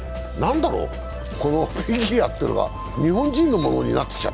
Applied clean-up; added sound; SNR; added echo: none; none; none; none.